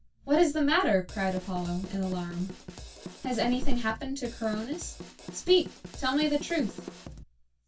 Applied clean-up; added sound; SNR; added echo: none; Drum kit; 15 dB; reverberation time 0.1 s.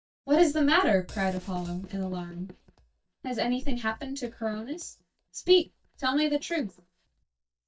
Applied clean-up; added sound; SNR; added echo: neural mask model DeepFilterNet 3.